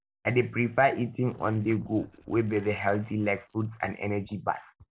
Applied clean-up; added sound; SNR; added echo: neural separator model SepFormer DNS4.